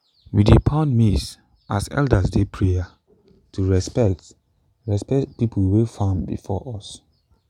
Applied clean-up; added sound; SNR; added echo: none; none; none; none.